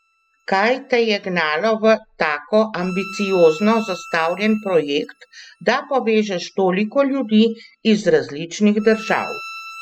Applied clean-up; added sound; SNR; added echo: classical method spectral subtraction.